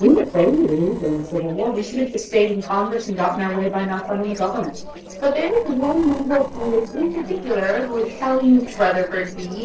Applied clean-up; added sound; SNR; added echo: neural separator model SepFormer DNS4.